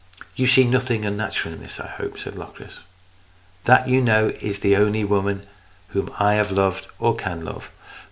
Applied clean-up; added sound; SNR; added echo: none; none; none; none.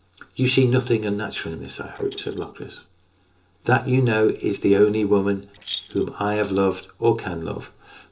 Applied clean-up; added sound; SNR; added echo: neural separator model SepFormer DNS4.